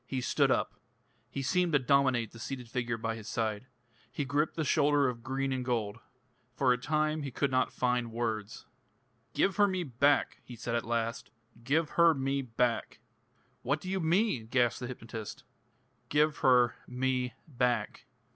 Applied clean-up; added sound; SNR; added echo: none; none; none; none.